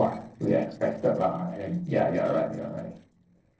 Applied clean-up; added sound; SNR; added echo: neural separator model SepFormer DNS4.